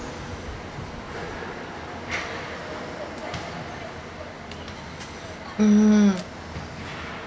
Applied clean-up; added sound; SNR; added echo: none; none; none; none.